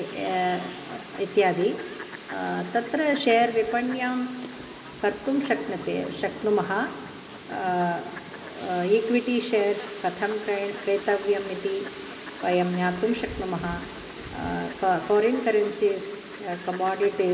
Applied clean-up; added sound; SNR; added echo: none; Fowl; 15 dB; reverberation time 2.1 s.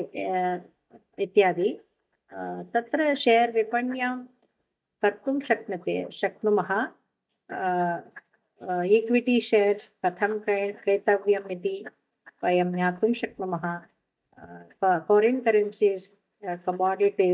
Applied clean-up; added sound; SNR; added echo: neural mask model DeepFilterNet 3.